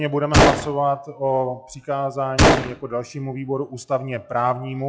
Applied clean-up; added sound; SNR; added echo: classical method log-MMSE.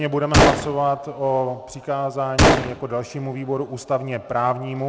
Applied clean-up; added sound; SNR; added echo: none; Gunshot, gunfire; -2 dB; none.